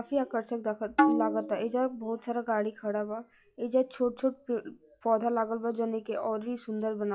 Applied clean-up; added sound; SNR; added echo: classical method log-MMSE.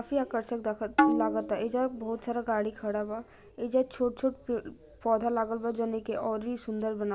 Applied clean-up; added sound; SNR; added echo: none; Tabla; -1 dB; none.